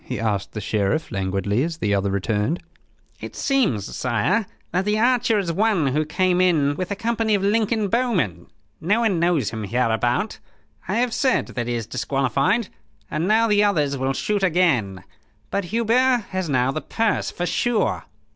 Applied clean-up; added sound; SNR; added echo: none; none; none; none.